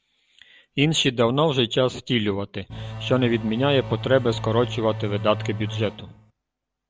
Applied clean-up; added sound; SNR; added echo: none; Engine / Domestic sounds, home sounds; 9 dB; none.